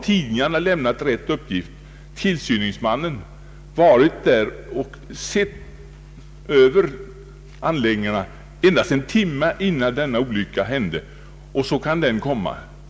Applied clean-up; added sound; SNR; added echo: none; none; none; none.